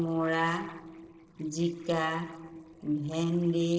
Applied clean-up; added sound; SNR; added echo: neural separator model SepFormer DNS4.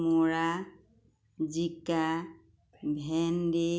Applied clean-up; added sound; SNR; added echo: none; none; none; none.